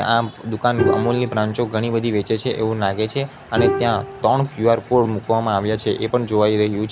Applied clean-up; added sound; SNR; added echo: none; Bowed string instrument; 7 dB; none.